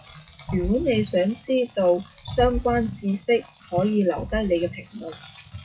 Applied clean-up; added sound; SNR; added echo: classical method WPE with log-MMSE.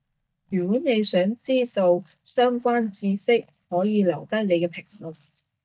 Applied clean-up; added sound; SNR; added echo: neural mask model DeepFilterNet 3.